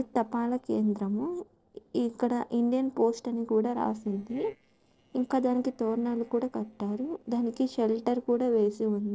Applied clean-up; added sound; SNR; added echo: neural separator model SepFormer DNS4.